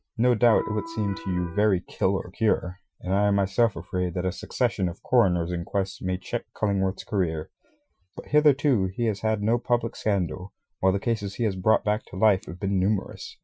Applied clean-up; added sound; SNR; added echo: classical method Wiener filter.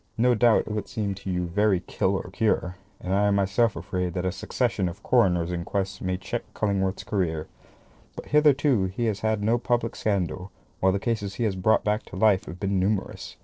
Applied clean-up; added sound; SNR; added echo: neural separator model SepFormer DNS4.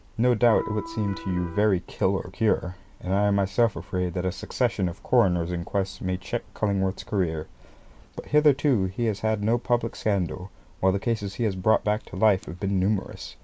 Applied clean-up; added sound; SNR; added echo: none; Electric guitar; 12 dB; none.